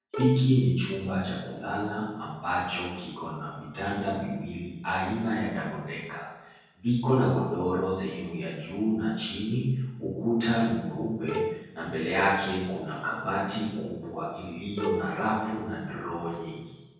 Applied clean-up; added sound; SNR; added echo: none; Bowed string instrument; 5 dB; reverberation time 1.3 s.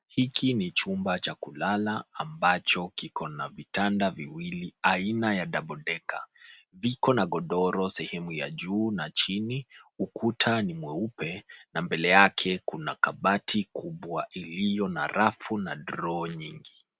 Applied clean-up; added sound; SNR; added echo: none; none; none; none.